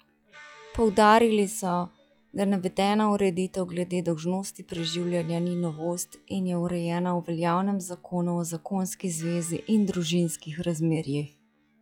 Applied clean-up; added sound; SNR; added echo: classical method log-MMSE.